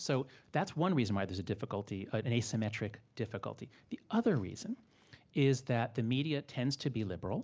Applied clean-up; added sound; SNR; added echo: none; none; none; none.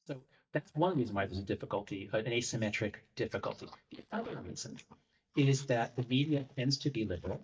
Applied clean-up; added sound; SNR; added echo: neural mask model DeepFilterNet 3.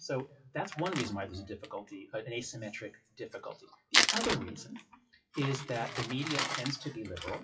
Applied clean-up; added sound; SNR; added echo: classical method WPE with log-MMSE.